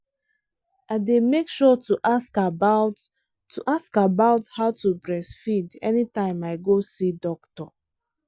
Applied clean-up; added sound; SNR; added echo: none; none; none; none.